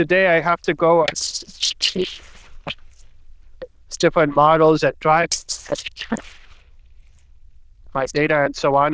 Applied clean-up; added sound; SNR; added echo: neural diffusion model UNIVERSE++.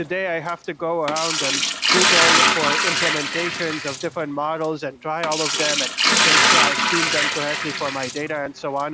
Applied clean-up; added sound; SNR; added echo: none; Liquid; -5 dB; none.